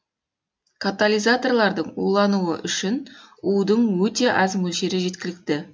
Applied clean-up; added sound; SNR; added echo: none; none; none; none.